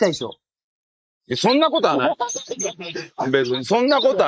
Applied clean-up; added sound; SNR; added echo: neural mask model Resemble Enhance denoiser.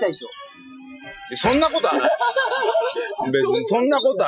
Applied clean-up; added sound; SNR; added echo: classical method Wiener filter.